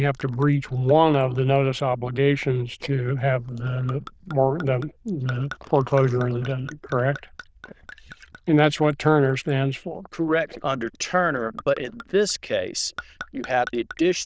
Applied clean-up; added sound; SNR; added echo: neural diffusion model UNIVERSE++.